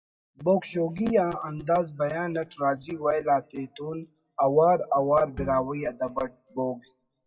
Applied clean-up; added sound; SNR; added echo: classical method WPE with log-MMSE.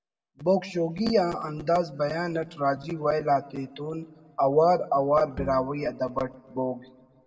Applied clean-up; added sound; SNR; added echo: none; Bowed string instrument; 14 dB; reverberation time 0.9 s.